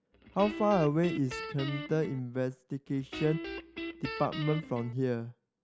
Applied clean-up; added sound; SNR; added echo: none; Guitar; 9 dB; none.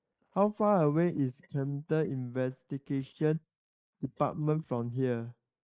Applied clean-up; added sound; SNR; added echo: neural mask model Resemble Enhance denoiser.